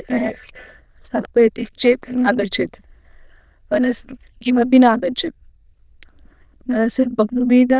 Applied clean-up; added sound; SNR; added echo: neural diffusion model UNIVERSE++.